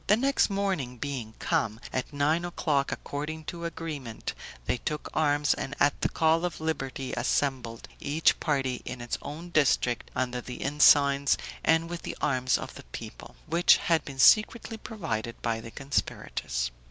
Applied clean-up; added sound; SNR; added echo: none; none; none; none.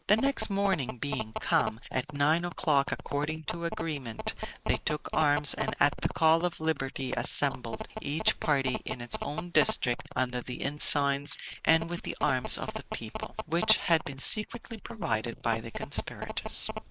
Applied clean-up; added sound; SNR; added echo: neural mask model Resemble Enhance denoiser.